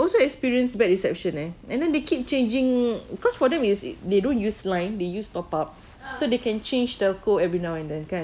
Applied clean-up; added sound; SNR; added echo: none; none; none; none.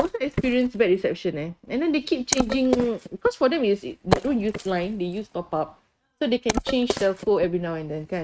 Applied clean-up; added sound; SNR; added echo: neural mask model RNNoise.